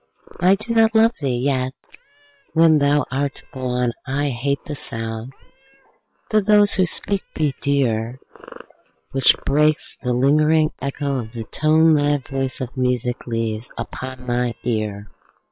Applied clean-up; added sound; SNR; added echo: neural separator model SepFormer WHAM!.